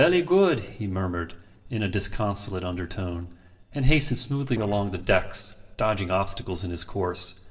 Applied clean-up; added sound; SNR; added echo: neural separator model SepFormer DNS4.